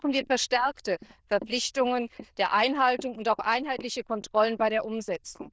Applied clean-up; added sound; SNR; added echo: neural diffusion model UNIVERSE++.